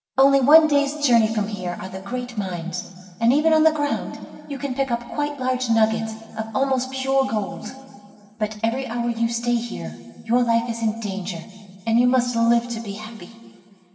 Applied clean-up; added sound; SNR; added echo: none; none; none; reverberation time 2.5 s.